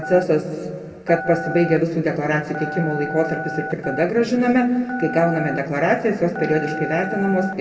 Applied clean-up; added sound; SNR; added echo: none; Telephone; 11 dB; reverberation time 1.9 s.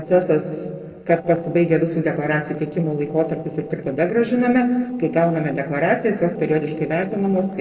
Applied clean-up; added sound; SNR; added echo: neural separator model SepFormer DNS4.